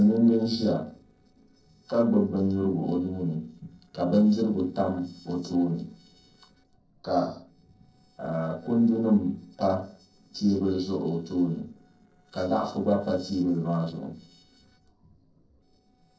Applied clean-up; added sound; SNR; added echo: neural separator model SepFormer DNS4.